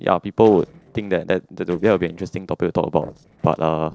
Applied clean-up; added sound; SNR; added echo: neural separator model SepFormer DNS4.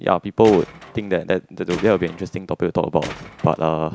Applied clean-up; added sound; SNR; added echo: none; Tools; 16 dB; none.